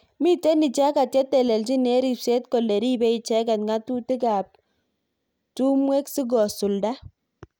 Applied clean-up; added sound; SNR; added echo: none; none; none; none.